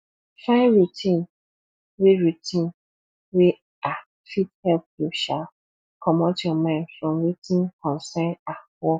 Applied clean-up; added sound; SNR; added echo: none; none; none; none.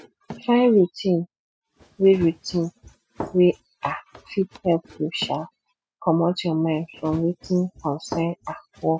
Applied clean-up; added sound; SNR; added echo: classical method spectral subtraction.